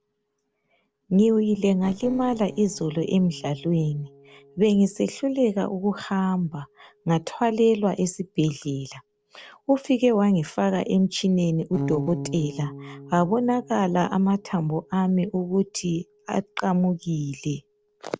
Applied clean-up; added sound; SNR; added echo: neural separator model SepFormer DNS4.